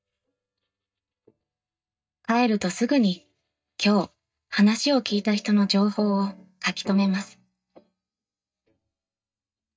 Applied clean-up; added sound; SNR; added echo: neural mask model DeepFilterNet 3.